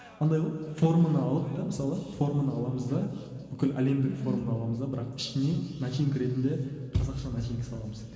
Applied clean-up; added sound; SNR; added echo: none; none; none; reverberation time 2.5 s.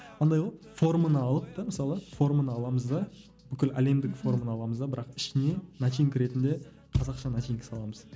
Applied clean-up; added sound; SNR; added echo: none; none; none; none.